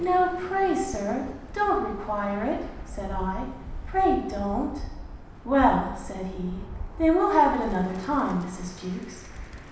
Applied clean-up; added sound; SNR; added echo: none; Bird; 11 dB; reverberation time 0.9 s.